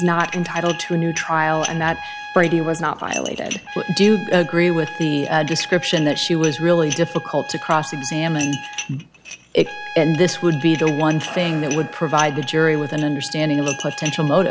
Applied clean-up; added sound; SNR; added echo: none; Trumpet + Dishes, pots, and pans; 12 dB; none.